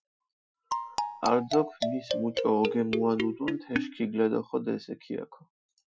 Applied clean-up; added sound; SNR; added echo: classical method Wiener filter.